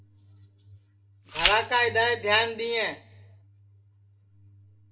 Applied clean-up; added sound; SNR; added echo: none; Glass; -2 dB; reverberation time 0.4 s.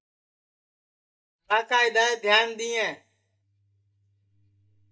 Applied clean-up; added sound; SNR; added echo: neural mask model DeepFilterNet 3.